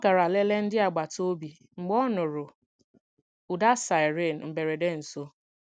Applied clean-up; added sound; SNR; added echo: none; none; none; none.